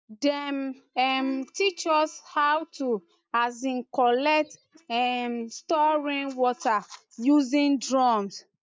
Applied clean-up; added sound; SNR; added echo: neural mask model DeepFilterNet 3.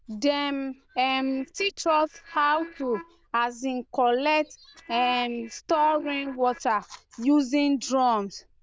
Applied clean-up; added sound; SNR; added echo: neural diffusion model UNIVERSE++.